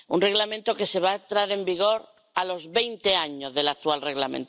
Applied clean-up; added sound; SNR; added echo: none; none; none; none.